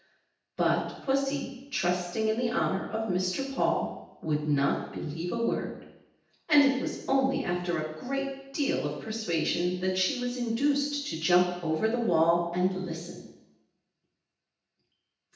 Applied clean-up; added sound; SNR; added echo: none; none; none; reverberation time 0.9 s.